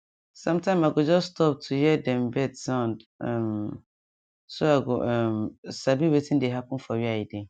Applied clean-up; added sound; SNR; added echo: none; none; none; none.